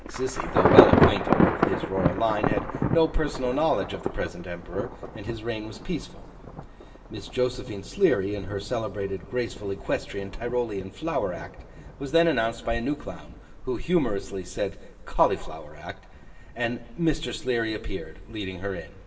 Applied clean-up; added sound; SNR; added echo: none; Thunder / Traffic noise, roadway noise / Rain / Insect; 1 dB; reverberation time 1.4 s.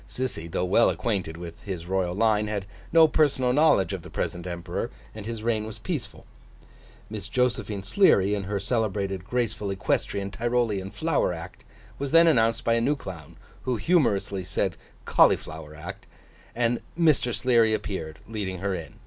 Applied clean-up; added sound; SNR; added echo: none; none; none; none.